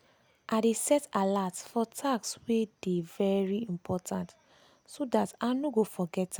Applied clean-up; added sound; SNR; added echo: none; none; none; none.